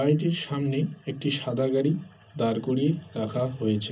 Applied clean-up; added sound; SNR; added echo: none; none; none; reverberation time 0.4 s.